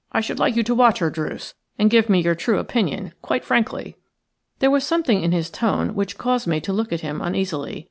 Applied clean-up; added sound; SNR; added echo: none; none; none; none.